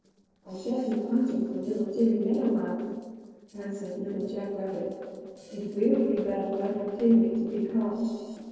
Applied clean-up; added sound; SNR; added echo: neural separator model SepFormer DNS4.